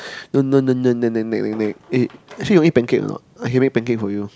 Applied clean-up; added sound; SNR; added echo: none; none; none; none.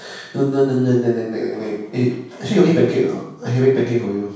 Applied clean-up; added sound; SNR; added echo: none; none; none; reverberation time 0.7 s.